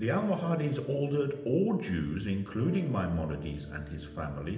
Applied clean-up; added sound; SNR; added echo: none; Electric guitar / Strum; 16 dB; reverberation time 0.8 s.